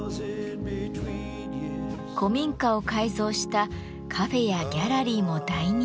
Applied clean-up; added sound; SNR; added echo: none; none; none; none.